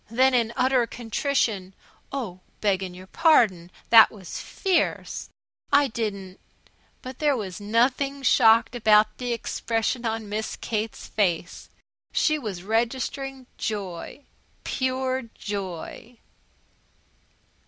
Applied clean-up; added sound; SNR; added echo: none; none; none; none.